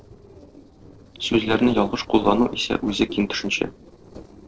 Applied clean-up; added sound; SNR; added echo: neural separator model SepFormer DNS4.